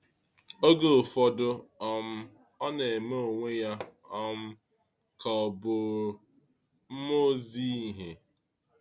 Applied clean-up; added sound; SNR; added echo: none; Hammer; 19 dB; none.